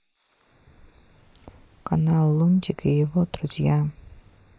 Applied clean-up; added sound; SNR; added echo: neural mask model Resemble Enhance denoiser.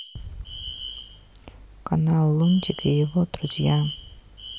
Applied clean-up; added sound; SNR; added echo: none; Alarm; 16 dB; none.